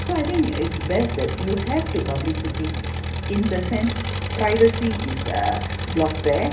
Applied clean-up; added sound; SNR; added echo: none; Engine; 3 dB; reverberation time 0.3 s.